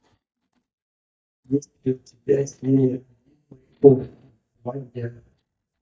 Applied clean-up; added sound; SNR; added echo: neural mask model DeepFilterNet 3.